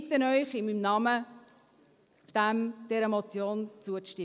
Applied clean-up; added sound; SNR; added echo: none; none; none; none.